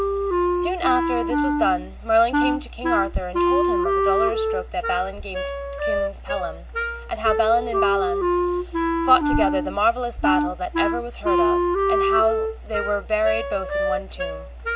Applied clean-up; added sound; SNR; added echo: none; Wind instrument, woodwind instrument; -1 dB; none.